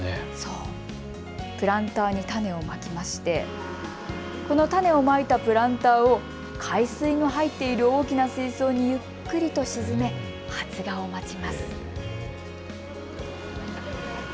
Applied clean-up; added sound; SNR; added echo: none; none; none; none.